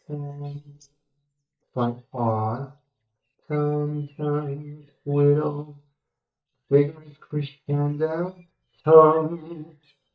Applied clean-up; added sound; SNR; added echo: neural mask model DeepFilterNet 3.